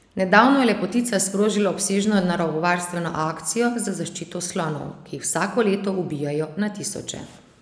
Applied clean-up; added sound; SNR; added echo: none; none; none; none.